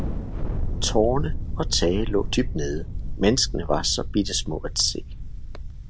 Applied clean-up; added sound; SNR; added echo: none; Thunder; 2 dB; none.